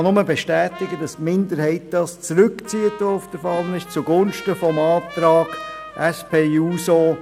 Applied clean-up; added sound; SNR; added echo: none; Trumpet; 18 dB; none.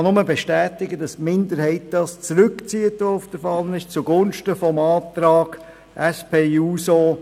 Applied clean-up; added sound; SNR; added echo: none; none; none; none.